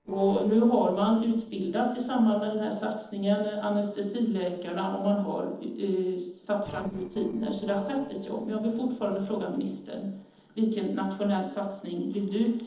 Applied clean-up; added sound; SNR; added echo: neural separator model SepFormer DNS4.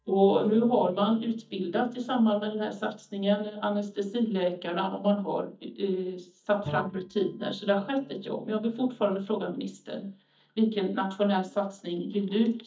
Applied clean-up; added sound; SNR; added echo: neural mask model DeepFilterNet 3.